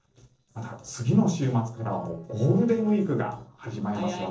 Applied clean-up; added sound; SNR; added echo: neural separator model SepFormer DNS4.